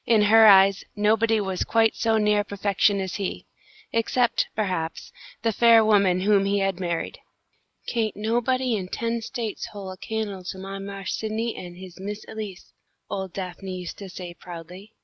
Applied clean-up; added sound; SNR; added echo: none; none; none; none.